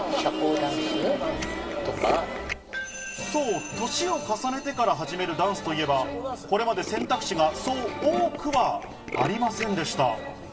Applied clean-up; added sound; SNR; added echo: none; Tools; 12 dB; reverberation time 3.0 s.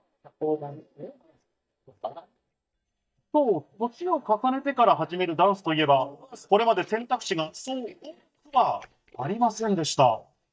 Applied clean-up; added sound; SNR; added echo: neural mask model DeepFilterNet 3.